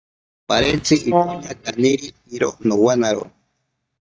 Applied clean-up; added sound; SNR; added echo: neural mask model DeepFilterNet 3.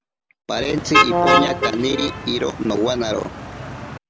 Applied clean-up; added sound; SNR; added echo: none; Brass instrument + Motor vehicle (road); -2 dB; none.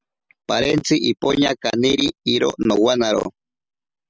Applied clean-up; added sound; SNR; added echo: none; none; none; none.